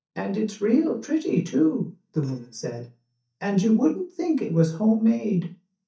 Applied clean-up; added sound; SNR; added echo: neural mask model DeepFilterNet 3.